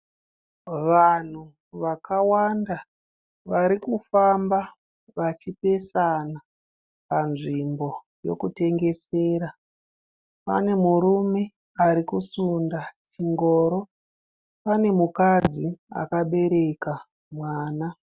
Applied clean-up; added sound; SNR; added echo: none; none; none; none.